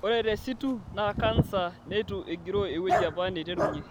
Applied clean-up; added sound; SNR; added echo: none; Dog; 6 dB; none.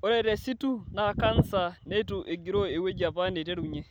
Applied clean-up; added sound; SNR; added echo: none; none; none; none.